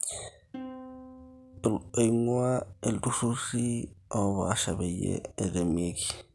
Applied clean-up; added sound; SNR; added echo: none; Plucked string instrument; 19 dB; none.